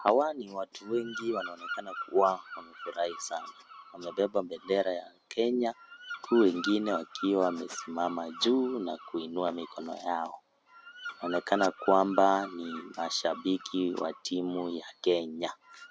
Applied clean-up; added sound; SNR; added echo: none; Bird vocalization, bird call, bird song; 14 dB; none.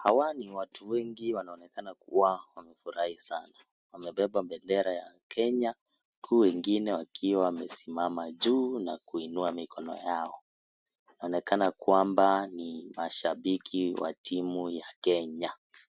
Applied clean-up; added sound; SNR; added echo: none; none; none; none.